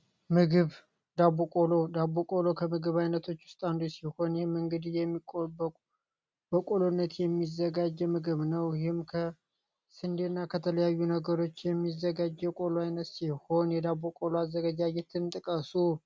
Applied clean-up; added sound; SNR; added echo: none; none; none; none.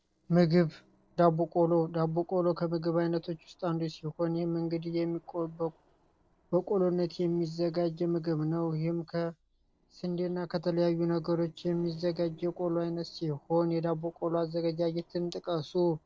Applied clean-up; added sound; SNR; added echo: neural separator model SepFormer DNS4.